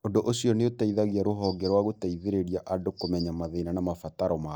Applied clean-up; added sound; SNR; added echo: neural mask model Resemble Enhance denoiser.